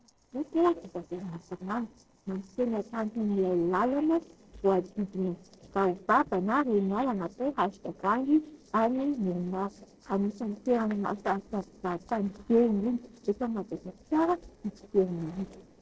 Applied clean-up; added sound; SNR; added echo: neural separator model SepFormer DNS4.